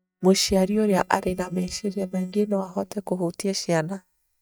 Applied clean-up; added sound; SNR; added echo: neural mask model DeepFilterNet 3.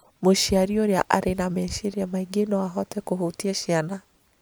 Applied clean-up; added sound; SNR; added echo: none; none; none; none.